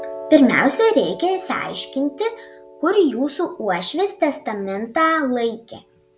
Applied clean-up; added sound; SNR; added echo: none; Piano; 18 dB; none.